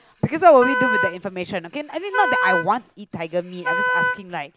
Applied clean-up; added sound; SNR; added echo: none; Wind instrument, woodwind instrument; 3 dB; none.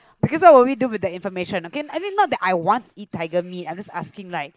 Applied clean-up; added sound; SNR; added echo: neural mask model Resemble Enhance denoiser.